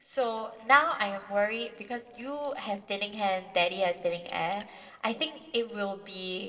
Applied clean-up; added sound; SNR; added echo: neural separator model SepFormer DNS4.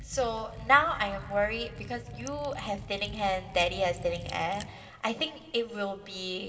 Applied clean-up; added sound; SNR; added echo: none; Liquid; 13 dB; reverberation time 1.7 s.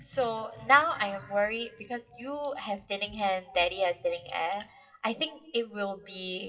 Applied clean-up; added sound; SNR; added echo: classical method WPE with log-MMSE.